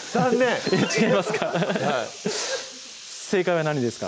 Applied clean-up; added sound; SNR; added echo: none; none; none; none.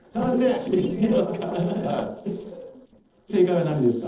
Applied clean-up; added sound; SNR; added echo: neural separator model SepFormer DNS4.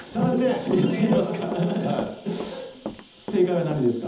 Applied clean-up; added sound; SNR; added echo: none; Run; 13 dB; reverberation time 0.8 s.